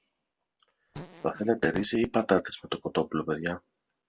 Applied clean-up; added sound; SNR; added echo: none; Fart; 16 dB; none.